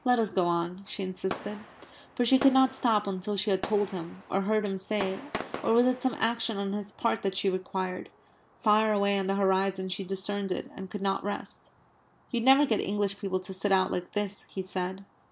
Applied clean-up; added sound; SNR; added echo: none; Fireworks; 17 dB; none.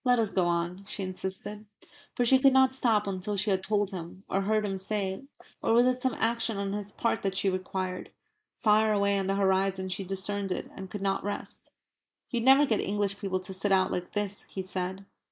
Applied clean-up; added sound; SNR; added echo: neural mask model Resemble Enhance denoiser.